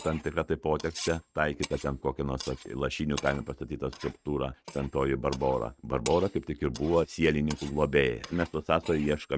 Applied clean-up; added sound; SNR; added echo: neural mask model RNNoise.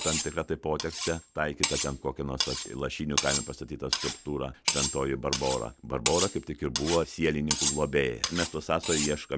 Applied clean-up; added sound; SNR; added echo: none; Cutlery, silverware; 3 dB; none.